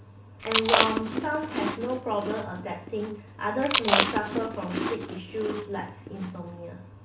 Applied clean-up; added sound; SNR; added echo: none; Chewing, mastication; -1 dB; reverberation time 0.2 s.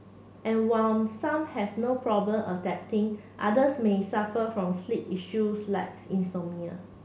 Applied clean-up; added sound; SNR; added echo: none; none; none; none.